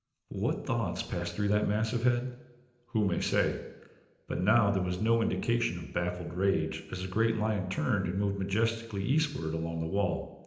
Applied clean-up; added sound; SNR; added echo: none; none; none; reverberation time 0.9 s.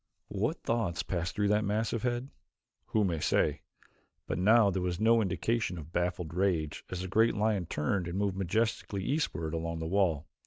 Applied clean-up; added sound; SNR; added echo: none; none; none; none.